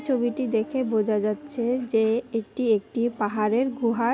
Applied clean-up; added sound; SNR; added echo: none; none; none; none.